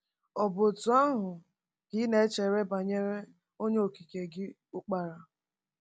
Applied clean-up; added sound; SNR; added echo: none; none; none; none.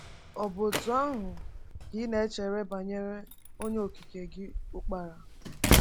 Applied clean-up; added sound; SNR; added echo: none; Slam; -1 dB; none.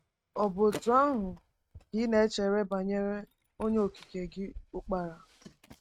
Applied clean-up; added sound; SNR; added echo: neural mask model RNNoise.